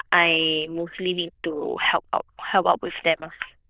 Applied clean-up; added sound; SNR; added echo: neural diffusion model UNIVERSE++.